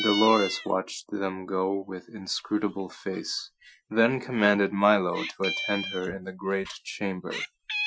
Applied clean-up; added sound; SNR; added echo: classical method Wiener filter.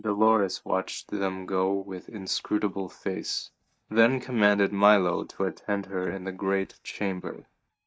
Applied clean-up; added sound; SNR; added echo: neural mask model DeepFilterNet 3.